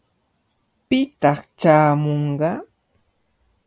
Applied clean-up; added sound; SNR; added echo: none; Bird vocalization, bird call, bird song; 12 dB; none.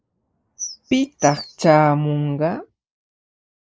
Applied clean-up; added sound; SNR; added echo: neural mask model Resemble Enhance denoiser.